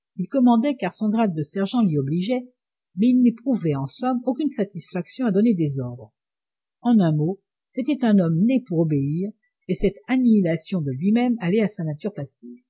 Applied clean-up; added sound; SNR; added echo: none; none; none; none.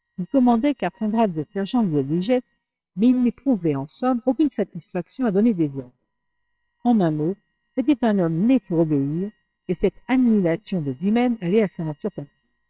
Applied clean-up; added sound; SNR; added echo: neural separator model SepFormer WHAMR!.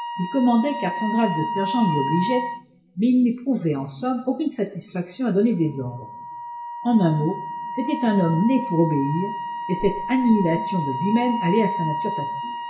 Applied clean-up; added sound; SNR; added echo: none; Wind instrument, woodwind instrument; 7 dB; reverberation time 0.7 s.